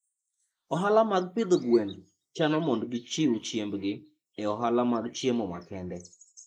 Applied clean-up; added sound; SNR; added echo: neural mask model Resemble Enhance denoiser.